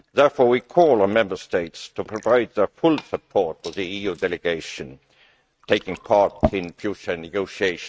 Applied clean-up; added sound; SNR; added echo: neural mask model RNNoise.